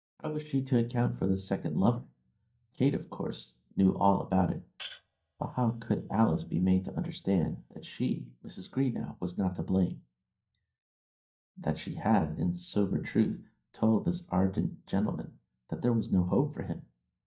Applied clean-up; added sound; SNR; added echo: neural mask model DeepFilterNet 3.